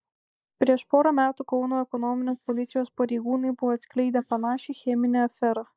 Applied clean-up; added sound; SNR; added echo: neural mask model Resemble Enhance denoiser.